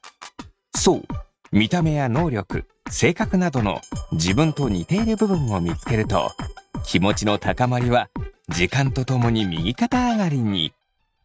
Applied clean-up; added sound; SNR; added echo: neural mask model RNNoise.